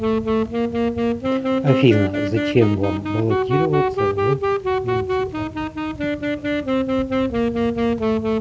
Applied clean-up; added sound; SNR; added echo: none; Wind instrument, woodwind instrument; -3 dB; none.